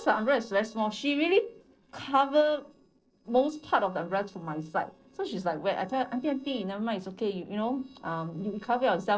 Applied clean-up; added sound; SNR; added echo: neural separator model SepFormer DNS4.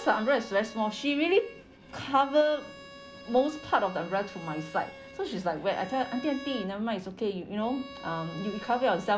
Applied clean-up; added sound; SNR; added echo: none; Bowed string instrument; 17 dB; none.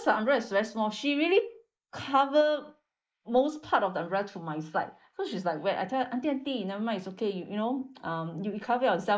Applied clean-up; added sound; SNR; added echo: neural mask model Resemble Enhance denoiser.